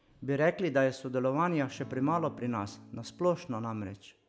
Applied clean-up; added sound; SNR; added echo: none; Acoustic guitar / Strum; 18 dB; none.